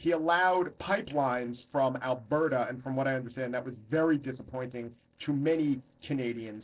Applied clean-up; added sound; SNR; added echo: neural separator model SepFormer DNS4.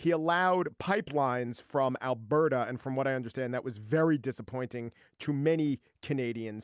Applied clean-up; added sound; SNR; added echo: none; none; none; none.